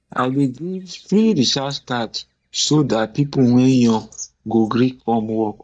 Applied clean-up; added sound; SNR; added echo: neural mask model DeepFilterNet 3.